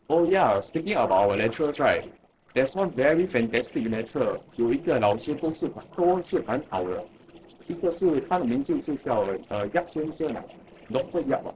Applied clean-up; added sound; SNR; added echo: neural separator model SepFormer DNS4.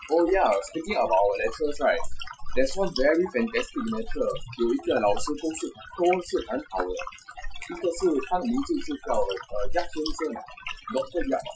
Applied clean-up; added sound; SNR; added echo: classical method Wiener filter.